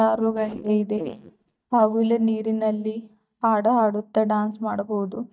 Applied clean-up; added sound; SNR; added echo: neural mask model DeepFilterNet 3.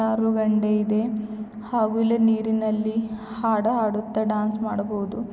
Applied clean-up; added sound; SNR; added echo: none; none; none; none.